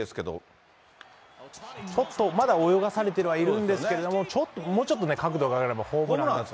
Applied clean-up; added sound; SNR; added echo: none; none; none; none.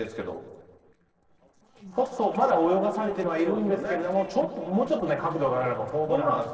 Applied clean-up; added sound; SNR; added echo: neural separator model SepFormer DNS4.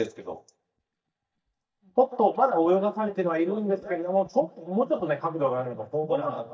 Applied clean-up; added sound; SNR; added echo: neural mask model DeepFilterNet 3.